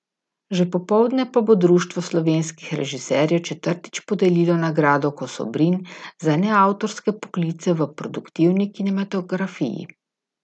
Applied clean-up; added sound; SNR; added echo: none; none; none; none.